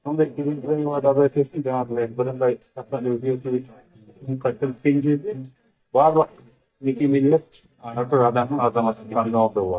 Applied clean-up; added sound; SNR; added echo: neural mask model DeepFilterNet 3.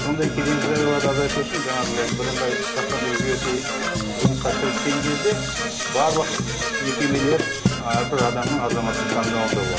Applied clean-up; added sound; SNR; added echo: none; Brass instrument / Percussion; 0 dB; reverberation time 0.6 s.